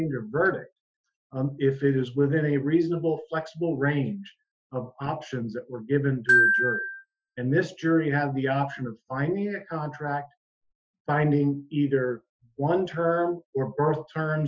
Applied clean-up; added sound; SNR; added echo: classical method Wiener filter.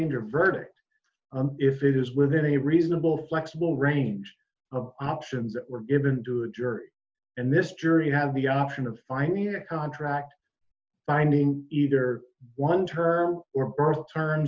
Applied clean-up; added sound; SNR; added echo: none; none; none; none.